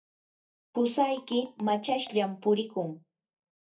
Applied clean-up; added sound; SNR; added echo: neural mask model DeepFilterNet 3.